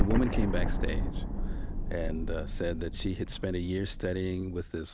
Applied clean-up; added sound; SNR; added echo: none; Explosion; -2 dB; none.